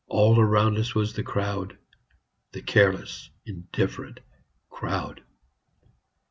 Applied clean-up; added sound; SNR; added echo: none; none; none; none.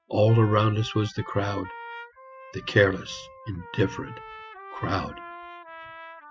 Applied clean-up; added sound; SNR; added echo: classical method spectral subtraction.